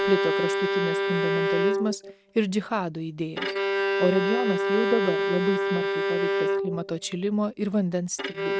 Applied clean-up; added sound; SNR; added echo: neural mask model RNNoise.